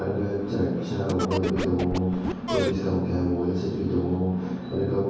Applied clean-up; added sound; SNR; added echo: none; Scratching (performance technique); 6 dB; reverberation time 1.3 s.